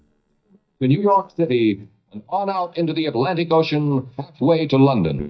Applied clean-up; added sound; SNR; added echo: neural mask model DeepFilterNet 3.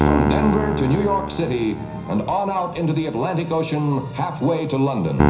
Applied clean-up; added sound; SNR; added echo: none; Piano; 3 dB; reverberation time 0.5 s.